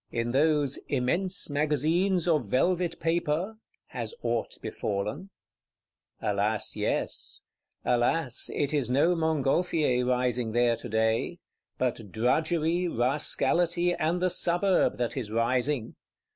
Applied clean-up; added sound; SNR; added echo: none; none; none; none.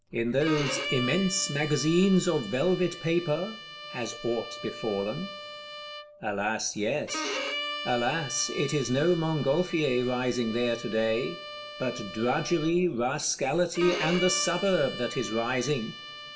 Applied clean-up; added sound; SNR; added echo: none; Bowed string instrument; 10 dB; reverberation time 0.6 s.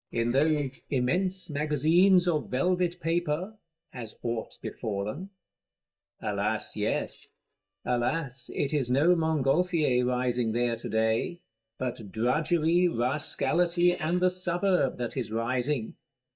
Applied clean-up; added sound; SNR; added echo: neural mask model DeepFilterNet 3.